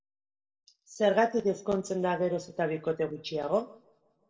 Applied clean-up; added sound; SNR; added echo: none; none; none; reverberation time 0.6 s.